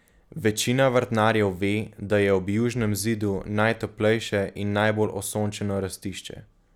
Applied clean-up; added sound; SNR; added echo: none; none; none; none.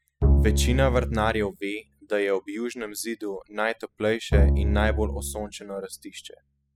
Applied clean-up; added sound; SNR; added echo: classical method spectral subtraction.